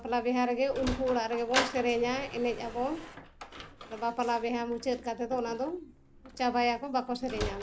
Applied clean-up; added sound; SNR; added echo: none; Sliding door; 9 dB; none.